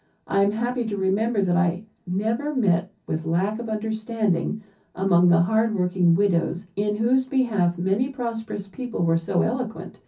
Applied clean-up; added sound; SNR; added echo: none; none; none; reverberation time 0.3 s.